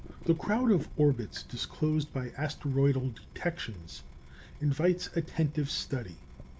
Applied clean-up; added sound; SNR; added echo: none; Drip / Water tap, faucet; 16 dB; none.